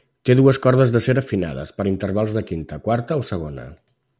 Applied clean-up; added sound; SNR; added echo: none; none; none; none.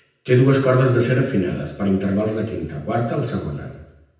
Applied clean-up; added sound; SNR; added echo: none; none; none; reverberation time 0.9 s.